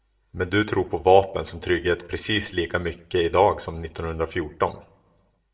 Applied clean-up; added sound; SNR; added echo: none; none; none; reverberation time 0.6 s.